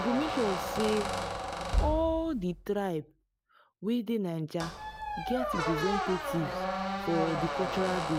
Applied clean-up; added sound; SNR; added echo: none; Squeak; 2 dB; none.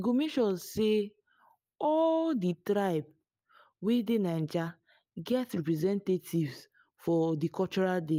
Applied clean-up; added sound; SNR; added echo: none; none; none; none.